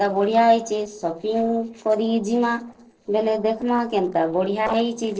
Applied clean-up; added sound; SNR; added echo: neural separator model SepFormer DNS4.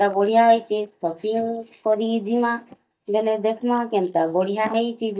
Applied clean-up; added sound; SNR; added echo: neural mask model DeepFilterNet 3.